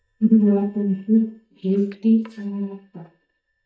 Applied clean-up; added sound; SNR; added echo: neural mask model DeepFilterNet 3.